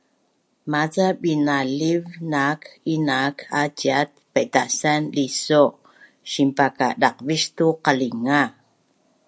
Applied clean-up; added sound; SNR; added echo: none; none; none; none.